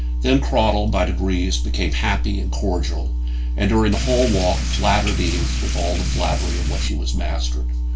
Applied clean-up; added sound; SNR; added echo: none; Drip / Rain; 9 dB; reverberation time 0.2 s.